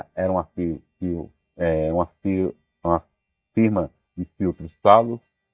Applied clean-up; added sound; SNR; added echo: neural mask model DeepFilterNet 3.